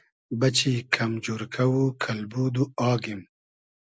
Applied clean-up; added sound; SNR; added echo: none; none; none; none.